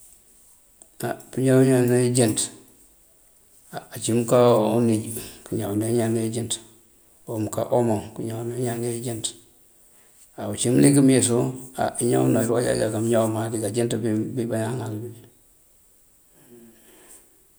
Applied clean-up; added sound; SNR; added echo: none; none; none; none.